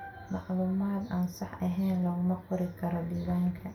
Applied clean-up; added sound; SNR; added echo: none; none; none; reverberation time 0.2 s.